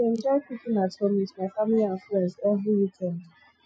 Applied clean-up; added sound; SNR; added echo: classical method Wiener filter.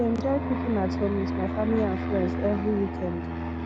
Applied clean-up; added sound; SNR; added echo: none; Fixed-wing aircraft, airplane; 2 dB; none.